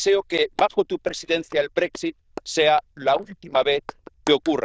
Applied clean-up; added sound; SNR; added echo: neural diffusion model UNIVERSE++.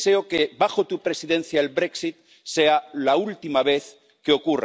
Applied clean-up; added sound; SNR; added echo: none; none; none; none.